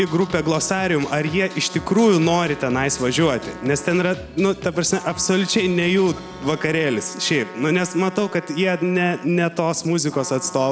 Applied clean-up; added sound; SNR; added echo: none; Trumpet; 18 dB; none.